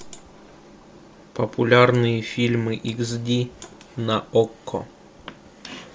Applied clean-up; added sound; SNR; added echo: none; none; none; none.